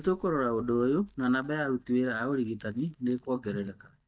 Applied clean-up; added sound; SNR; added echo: neural mask model DeepFilterNet 3.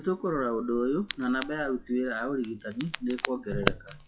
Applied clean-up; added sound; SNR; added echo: classical method WPE with log-MMSE.